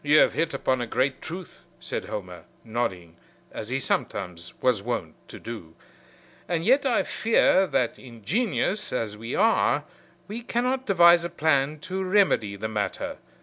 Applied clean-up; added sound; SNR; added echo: none; none; none; none.